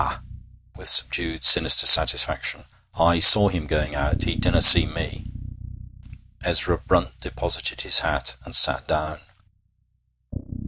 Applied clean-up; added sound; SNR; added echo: neural mask model RNNoise.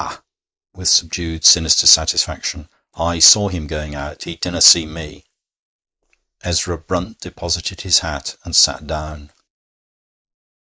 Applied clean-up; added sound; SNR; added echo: neural mask model Resemble Enhance denoiser.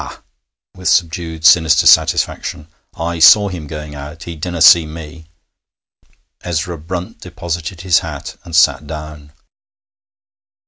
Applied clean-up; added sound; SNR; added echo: none; none; none; none.